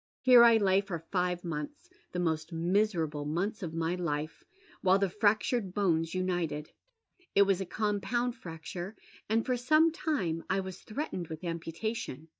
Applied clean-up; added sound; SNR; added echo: neural mask model DeepFilterNet 3.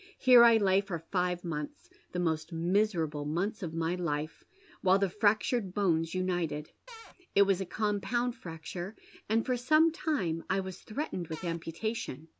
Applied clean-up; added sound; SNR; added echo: none; Cupboard open or close / Door; 17 dB; none.